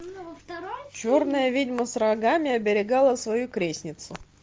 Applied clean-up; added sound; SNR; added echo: none; none; none; none.